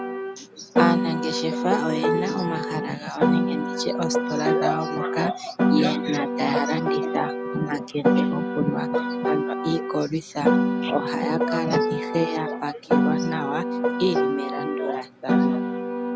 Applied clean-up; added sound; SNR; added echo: none; Piano; -3 dB; none.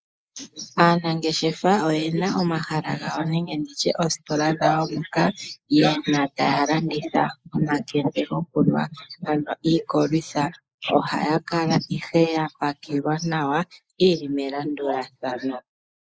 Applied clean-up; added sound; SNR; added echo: neural mask model Resemble Enhance denoiser.